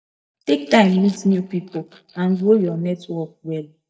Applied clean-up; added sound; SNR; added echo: neural mask model DeepFilterNet 3.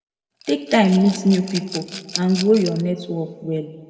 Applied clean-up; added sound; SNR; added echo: none; Rattle / Glass; 14 dB; reverberation time 1.5 s.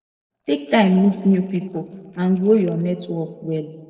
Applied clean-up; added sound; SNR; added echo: neural separator model SepFormer DNS4.